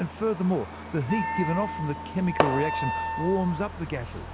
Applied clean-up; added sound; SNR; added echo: none; Fireworks + Wind instrument, woodwind instrument; 4 dB; none.